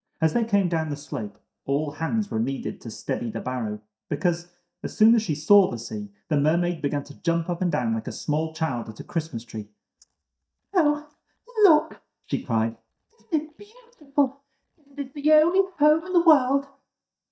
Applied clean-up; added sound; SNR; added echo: neural mask model DeepFilterNet 3.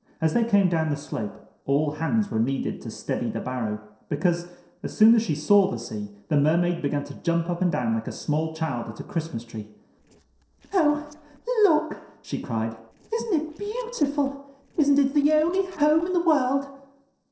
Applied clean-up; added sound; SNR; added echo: neural separator model SepFormer DNS4.